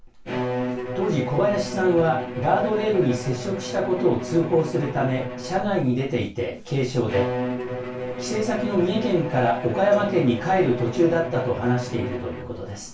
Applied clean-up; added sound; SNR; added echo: none; Bowed string instrument; 7 dB; reverberation time 0.2 s.